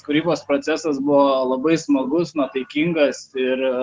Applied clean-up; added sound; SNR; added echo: none; none; none; none.